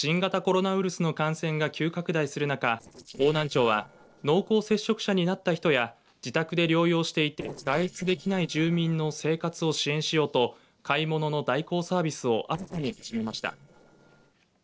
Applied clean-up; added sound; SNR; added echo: neural separator model SepFormer DNS4.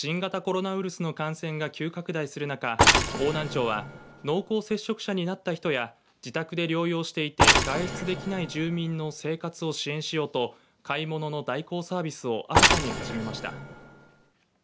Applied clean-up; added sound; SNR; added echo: none; Mechanisms; -5 dB; none.